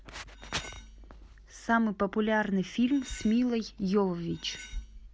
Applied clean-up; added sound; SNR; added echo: none; Cutlery, silverware; 20 dB; none.